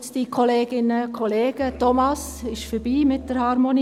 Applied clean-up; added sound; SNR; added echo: none; Musical instrument; 18 dB; none.